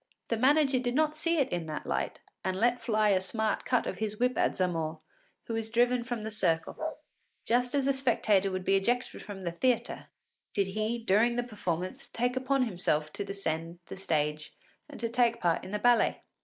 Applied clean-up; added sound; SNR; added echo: neural mask model Resemble Enhance denoiser.